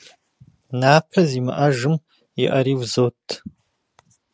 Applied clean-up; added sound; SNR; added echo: none; none; none; none.